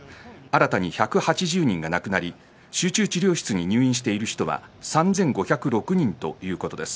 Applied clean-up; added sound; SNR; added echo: none; none; none; none.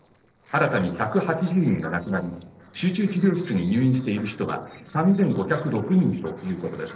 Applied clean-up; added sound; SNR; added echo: neural separator model SepFormer DNS4.